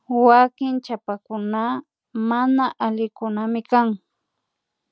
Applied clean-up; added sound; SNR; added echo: none; none; none; none.